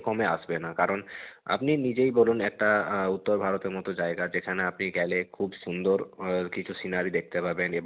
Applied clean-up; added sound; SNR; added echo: none; none; none; none.